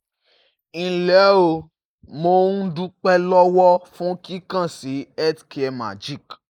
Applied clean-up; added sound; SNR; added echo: neural mask model Resemble Enhance denoiser.